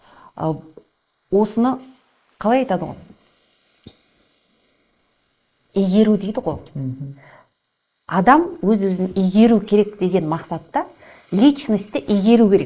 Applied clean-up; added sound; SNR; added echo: neural mask model Resemble Enhance denoiser.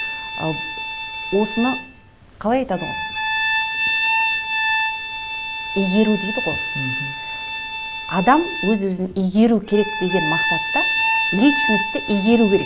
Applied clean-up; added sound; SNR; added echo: none; Bowed string instrument; 1 dB; none.